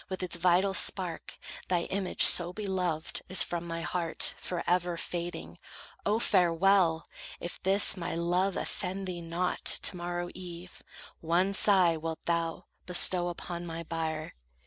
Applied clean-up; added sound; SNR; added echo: none; none; none; none.